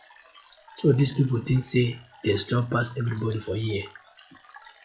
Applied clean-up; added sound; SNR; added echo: classical method log-MMSE.